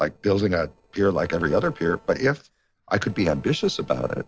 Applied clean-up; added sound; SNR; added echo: neural separator model SepFormer DNS4.